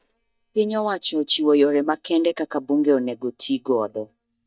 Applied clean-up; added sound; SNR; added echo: neural mask model DeepFilterNet 3.